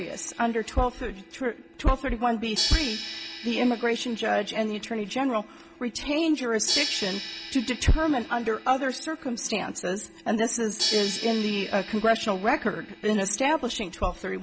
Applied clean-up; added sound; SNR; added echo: none; Crash cymbal; 10 dB; none.